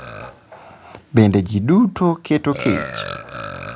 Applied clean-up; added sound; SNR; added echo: none; Burping, eructation; 13 dB; none.